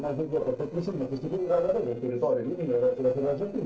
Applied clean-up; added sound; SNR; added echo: neural separator model SepFormer DNS4.